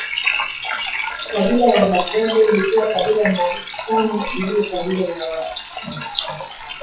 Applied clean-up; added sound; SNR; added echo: classical method WPE with log-MMSE.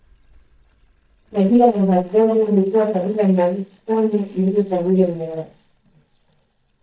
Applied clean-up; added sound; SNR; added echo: neural mask model DeepFilterNet 3.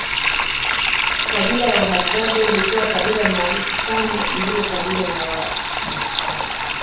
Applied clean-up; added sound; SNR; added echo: none; Sink (filling or washing); -4 dB; reverberation time 0.6 s.